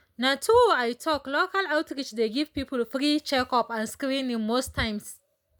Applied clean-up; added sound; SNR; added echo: none; none; none; none.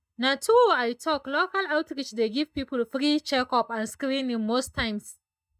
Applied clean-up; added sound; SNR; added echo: neural mask model DeepFilterNet 3.